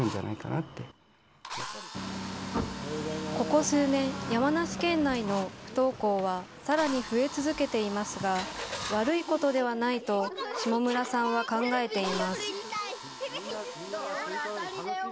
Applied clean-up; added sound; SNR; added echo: none; Drill; 15 dB; none.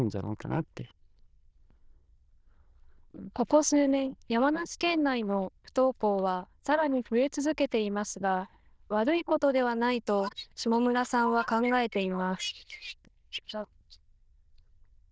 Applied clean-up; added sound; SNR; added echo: neural diffusion model UNIVERSE++.